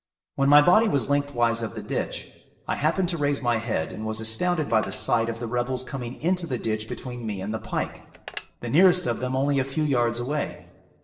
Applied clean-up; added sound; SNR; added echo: neural separator model SepFormer DNS4.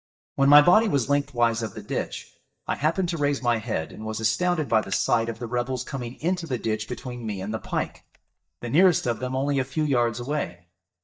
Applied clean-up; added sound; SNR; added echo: neural mask model DeepFilterNet 3.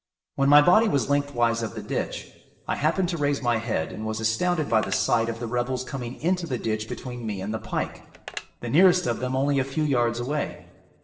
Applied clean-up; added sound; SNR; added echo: none; Telephone; 18 dB; reverberation time 0.9 s.